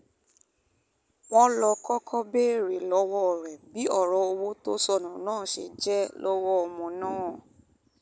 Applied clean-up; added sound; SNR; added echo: none; none; none; none.